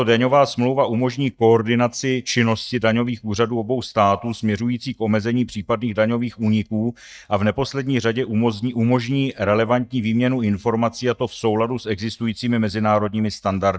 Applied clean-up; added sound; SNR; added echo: neural mask model DeepFilterNet 3.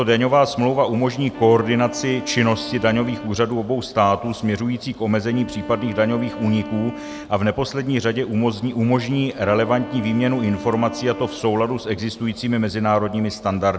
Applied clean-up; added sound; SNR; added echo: none; Wind instrument, woodwind instrument; 15 dB; none.